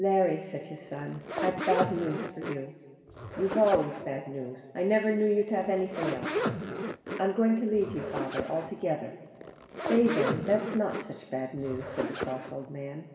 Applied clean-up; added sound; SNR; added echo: none; Zipper (clothing); 6 dB; reverberation time 2.2 s.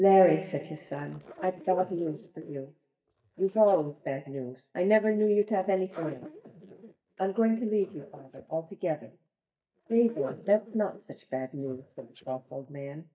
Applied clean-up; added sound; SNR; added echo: neural mask model DeepFilterNet 3.